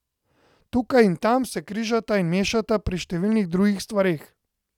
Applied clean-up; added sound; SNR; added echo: none; none; none; none.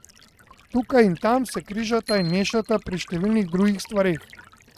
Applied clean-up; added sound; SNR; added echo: neural mask model RNNoise.